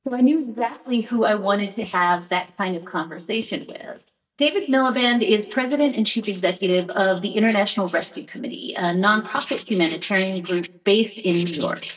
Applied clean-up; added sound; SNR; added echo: neural mask model DeepFilterNet 3.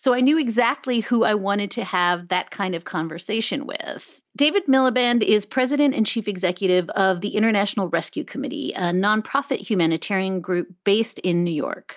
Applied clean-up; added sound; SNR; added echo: none; none; none; none.